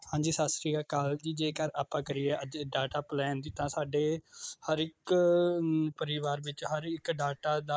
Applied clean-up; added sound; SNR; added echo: neural mask model Resemble Enhance denoiser.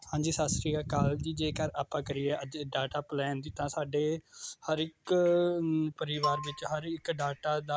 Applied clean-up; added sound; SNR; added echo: none; Marimba, xylophone; 7 dB; none.